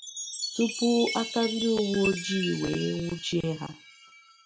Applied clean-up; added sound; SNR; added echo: none; Chime; 8 dB; none.